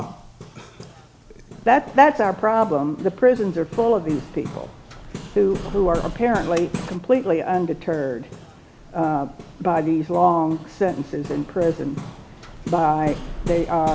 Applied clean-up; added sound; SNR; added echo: none; Hammer; 13 dB; none.